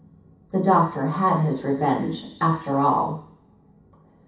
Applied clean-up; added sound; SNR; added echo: none; none; none; reverberation time 0.7 s.